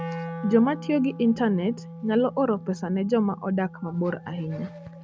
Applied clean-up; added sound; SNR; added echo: none; Wind instrument, woodwind instrument; 13 dB; none.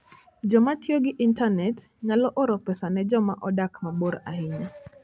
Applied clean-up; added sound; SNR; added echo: none; none; none; none.